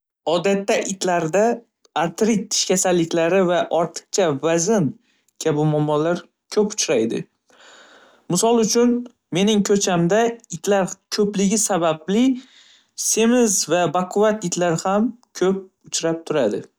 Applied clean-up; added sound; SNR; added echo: none; none; none; none.